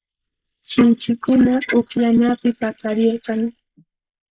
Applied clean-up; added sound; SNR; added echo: neural mask model Resemble Enhance denoiser.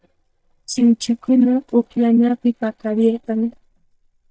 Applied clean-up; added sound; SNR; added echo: neural mask model DeepFilterNet 3.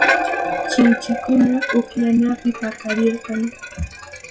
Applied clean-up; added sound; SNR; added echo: classical method log-MMSE.